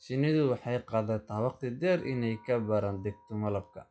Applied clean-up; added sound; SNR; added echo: classical method log-MMSE.